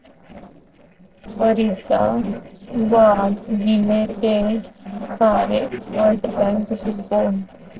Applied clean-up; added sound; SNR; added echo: neural separator model SepFormer DNS4.